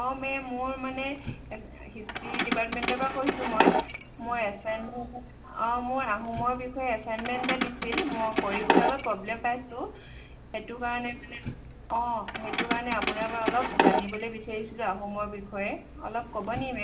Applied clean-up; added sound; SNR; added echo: none; Keys jangling; 0 dB; reverberation time 1.3 s.